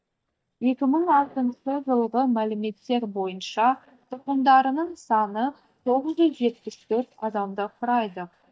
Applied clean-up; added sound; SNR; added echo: neural mask model DeepFilterNet 3.